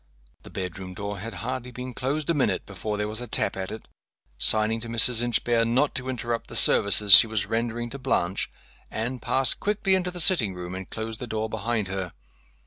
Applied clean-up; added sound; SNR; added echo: none; none; none; none.